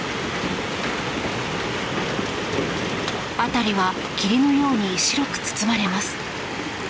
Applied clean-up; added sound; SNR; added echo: none; none; none; none.